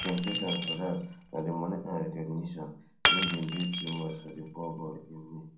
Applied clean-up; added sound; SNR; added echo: none; Shatter; -4 dB; reverberation time 0.6 s.